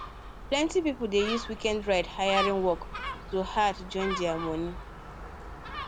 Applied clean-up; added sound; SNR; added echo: none; Gull, seagull; 8 dB; none.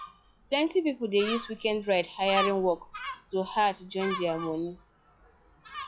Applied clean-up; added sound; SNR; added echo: classical method log-MMSE.